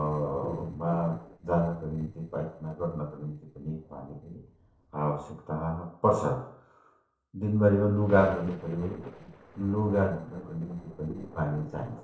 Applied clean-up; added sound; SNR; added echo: neural separator model SepFormer DNS4.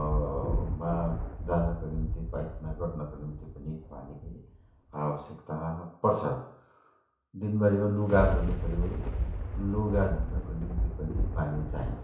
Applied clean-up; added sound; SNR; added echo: none; Thunder; 2 dB; reverberation time 0.6 s.